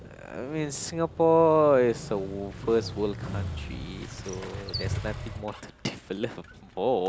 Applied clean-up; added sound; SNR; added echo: none; Motorcycle; 10 dB; none.